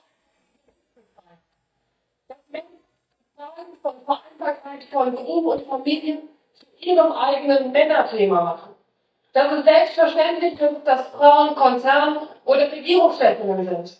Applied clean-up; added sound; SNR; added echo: neural mask model DeepFilterNet 3.